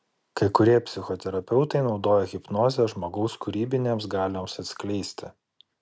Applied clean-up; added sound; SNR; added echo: none; none; none; none.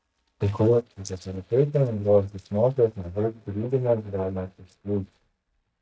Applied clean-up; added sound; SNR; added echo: neural mask model DeepFilterNet 3.